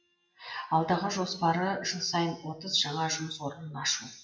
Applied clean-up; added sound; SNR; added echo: classical method WPE with log-MMSE.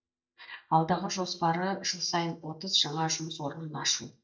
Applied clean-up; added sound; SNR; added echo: neural mask model DeepFilterNet 3.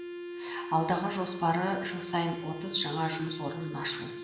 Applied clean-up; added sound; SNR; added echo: none; Wind instrument, woodwind instrument; 9 dB; reverberation time 1.0 s.